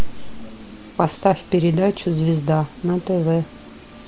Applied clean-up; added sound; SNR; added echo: none; none; none; none.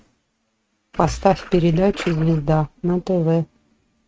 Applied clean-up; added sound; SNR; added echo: neural mask model RNNoise.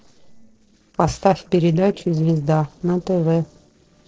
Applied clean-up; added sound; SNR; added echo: neural separator model SepFormer DNS4.